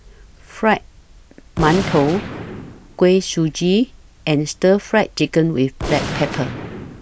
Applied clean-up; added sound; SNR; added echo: none; Gunshot, gunfire; 11 dB; none.